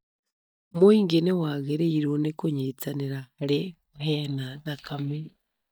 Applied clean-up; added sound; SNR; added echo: neural mask model DeepFilterNet 3.